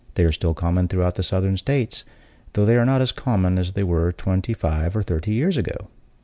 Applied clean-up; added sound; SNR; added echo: none; none; none; none.